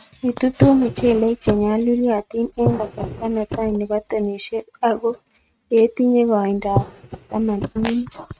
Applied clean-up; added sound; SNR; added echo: neural mask model RNNoise.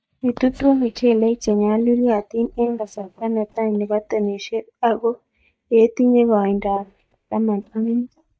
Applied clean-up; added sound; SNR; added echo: neural mask model DeepFilterNet 3.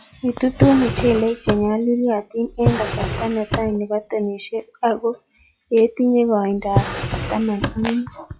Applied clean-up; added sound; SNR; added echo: classical method log-MMSE.